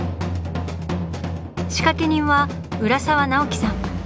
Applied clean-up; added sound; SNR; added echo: none; none; none; none.